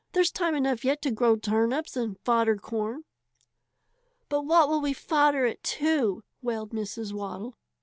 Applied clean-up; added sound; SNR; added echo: none; none; none; none.